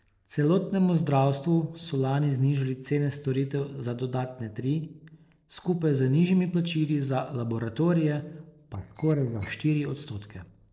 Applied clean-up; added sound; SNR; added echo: neural separator model SepFormer DNS4.